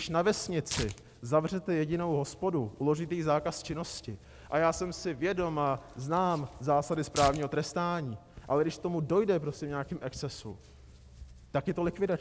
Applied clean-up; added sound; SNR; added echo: none; Tearing; 16 dB; none.